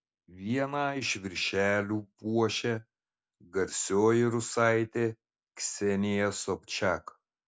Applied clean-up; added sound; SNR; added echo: none; none; none; none.